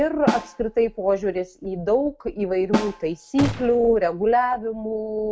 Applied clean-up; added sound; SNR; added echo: none; Snare drum + Gunshot, gunfire; 8 dB; none.